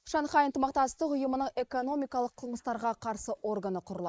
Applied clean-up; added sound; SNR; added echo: neural mask model Resemble Enhance denoiser.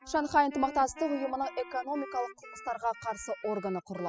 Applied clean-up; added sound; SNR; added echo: classical method spectral subtraction.